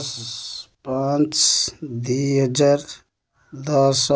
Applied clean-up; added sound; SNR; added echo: none; none; none; none.